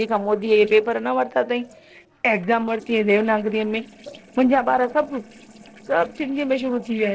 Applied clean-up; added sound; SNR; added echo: neural separator model SepFormer DNS4.